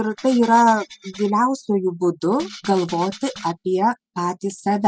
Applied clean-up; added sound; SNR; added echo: classical method spectral subtraction.